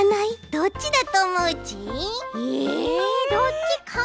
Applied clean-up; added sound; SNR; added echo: none; none; none; none.